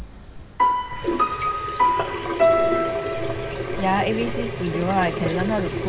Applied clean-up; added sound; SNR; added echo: none; Sink (filling or washing) / Water tap, faucet + Piano; -5 dB; none.